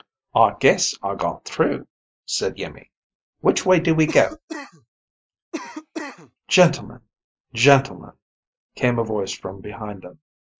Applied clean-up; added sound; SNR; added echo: classical method Wiener filter.